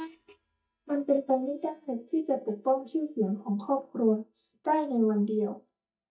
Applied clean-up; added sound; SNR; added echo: neural mask model DeepFilterNet 3.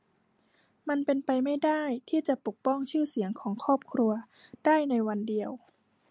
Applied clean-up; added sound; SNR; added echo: none; none; none; none.